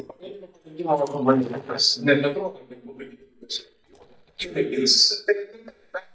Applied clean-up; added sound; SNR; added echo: neural mask model DeepFilterNet 3.